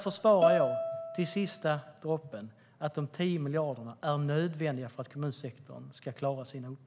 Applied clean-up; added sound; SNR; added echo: none; Bowed string instrument; 0 dB; none.